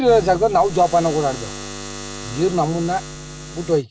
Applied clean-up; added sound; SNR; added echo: none; Buzz; 12 dB; none.